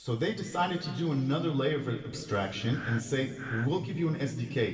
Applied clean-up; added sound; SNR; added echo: none; Breathing; 9 dB; reverberation time 2.9 s.